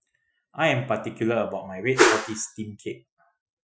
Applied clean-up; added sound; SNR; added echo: classical method Wiener filter.